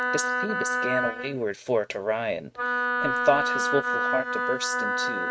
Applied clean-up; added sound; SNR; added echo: neural mask model RNNoise.